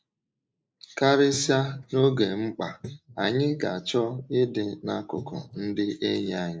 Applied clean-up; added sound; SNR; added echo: neural mask model Resemble Enhance denoiser.